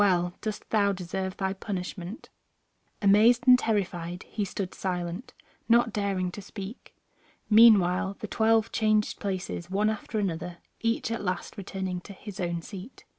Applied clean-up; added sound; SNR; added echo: none; none; none; none.